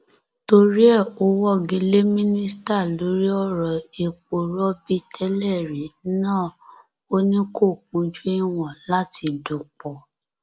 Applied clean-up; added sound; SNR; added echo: none; none; none; none.